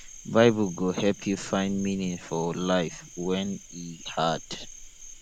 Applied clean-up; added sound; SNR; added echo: none; Cricket; 17 dB; none.